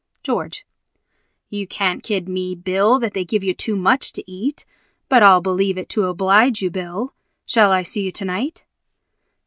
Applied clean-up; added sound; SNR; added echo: none; none; none; none.